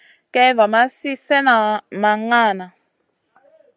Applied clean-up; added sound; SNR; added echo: none; none; none; none.